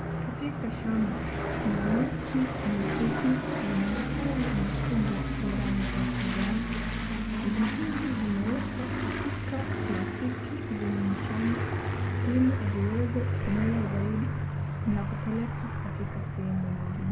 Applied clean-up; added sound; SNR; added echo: none; Aircraft; -1 dB; reverberation time 0.2 s.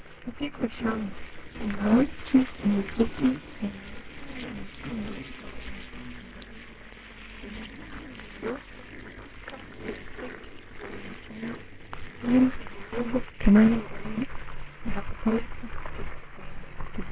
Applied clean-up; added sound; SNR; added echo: neural separator model SepFormer WHAMR!.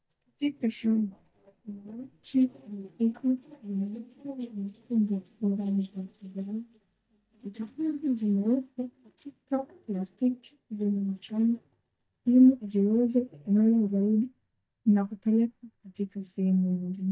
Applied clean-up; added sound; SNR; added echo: neural mask model DeepFilterNet 3.